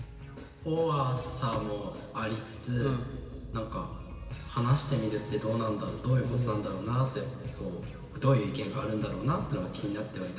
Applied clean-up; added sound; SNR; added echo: none; Thump, thud; 15 dB; reverberation time 2.6 s.